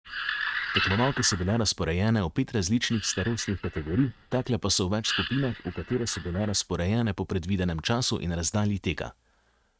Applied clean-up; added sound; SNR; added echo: neural mask model RNNoise.